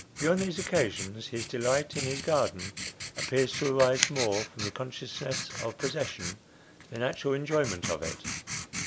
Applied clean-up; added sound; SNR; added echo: none; Writing; 6 dB; none.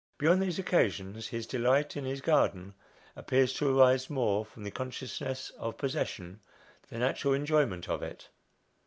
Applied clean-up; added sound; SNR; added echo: none; none; none; none.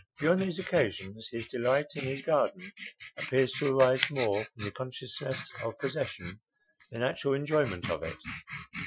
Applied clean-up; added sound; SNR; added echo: classical method Wiener filter.